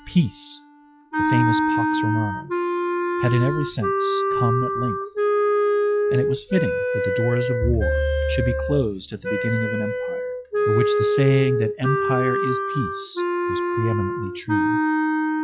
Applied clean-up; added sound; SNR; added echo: classical method log-MMSE.